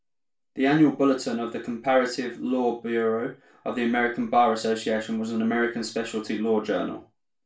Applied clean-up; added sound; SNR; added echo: none; none; none; reverberation time 0.3 s.